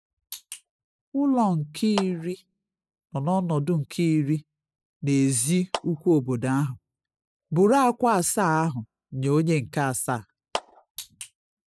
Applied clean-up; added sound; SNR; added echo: classical method spectral subtraction.